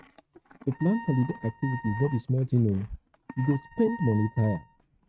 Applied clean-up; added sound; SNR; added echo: neural mask model RNNoise.